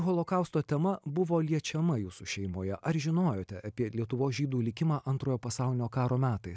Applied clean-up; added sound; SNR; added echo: none; none; none; none.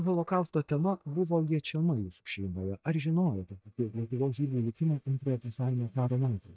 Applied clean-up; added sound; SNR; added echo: neural mask model DeepFilterNet 3.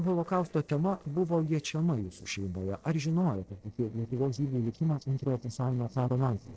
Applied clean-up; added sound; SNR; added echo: neural separator model SepFormer DNS4.